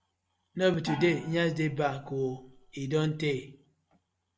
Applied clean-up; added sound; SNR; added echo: none; Gong; 14 dB; none.